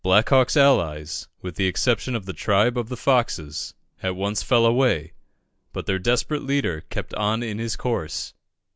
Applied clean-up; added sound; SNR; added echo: none; none; none; none.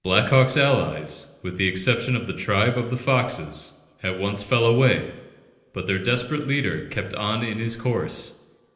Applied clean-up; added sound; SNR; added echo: none; Fart; 19 dB; reverberation time 1.0 s.